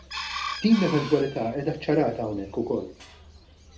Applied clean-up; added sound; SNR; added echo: none; Chicken, rooster; 12 dB; reverberation time 0.3 s.